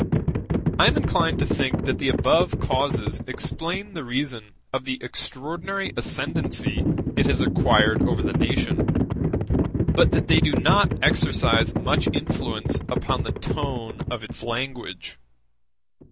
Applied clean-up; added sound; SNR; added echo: none; Livestock, farm animals, working animals; -2 dB; none.